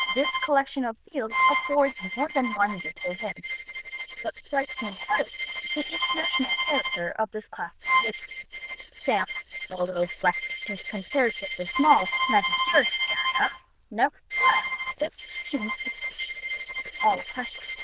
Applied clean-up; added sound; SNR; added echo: neural diffusion model UNIVERSE++.